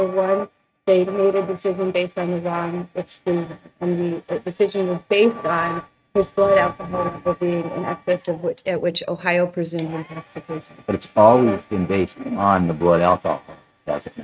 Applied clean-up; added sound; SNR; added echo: neural mask model RNNoise.